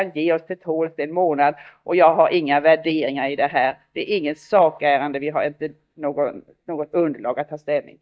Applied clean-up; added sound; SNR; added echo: neural mask model DeepFilterNet 3.